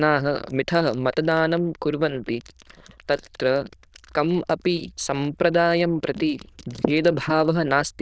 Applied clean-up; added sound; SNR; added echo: neural diffusion model UNIVERSE++.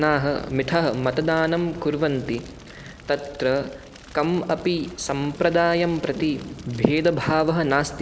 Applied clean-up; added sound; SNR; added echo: none; Fire; 19 dB; none.